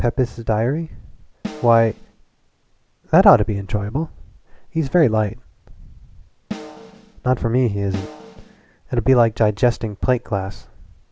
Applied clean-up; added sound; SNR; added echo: none; Snare drum; 13 dB; none.